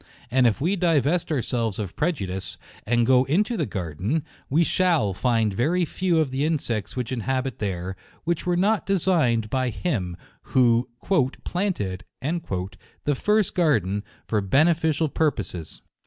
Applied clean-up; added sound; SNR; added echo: none; none; none; none.